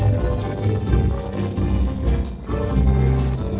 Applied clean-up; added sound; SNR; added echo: neural separator model SepFormer DNS4.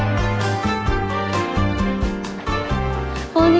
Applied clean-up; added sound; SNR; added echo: none; none; none; none.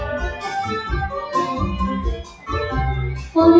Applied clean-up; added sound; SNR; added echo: classical method WPE with log-MMSE.